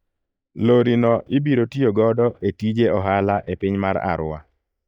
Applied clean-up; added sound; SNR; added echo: neural mask model DeepFilterNet 3.